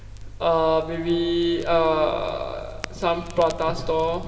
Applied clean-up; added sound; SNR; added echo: none; Crackle; 12 dB; reverberation time 2.3 s.